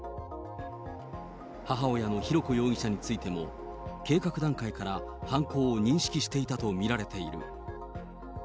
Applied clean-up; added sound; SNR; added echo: none; none; none; none.